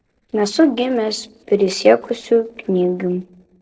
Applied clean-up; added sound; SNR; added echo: neural separator model SepFormer DNS4.